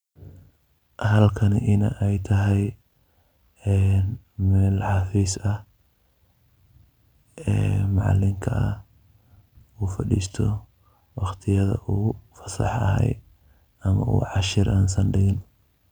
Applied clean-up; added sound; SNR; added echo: none; none; none; none.